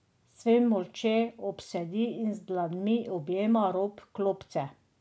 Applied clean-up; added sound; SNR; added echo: none; none; none; none.